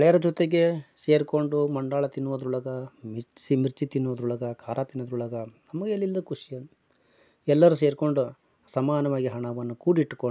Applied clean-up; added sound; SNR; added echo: none; none; none; none.